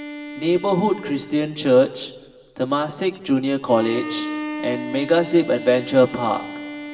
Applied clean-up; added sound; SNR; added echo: none; Bowed string instrument; 12 dB; reverberation time 1.3 s.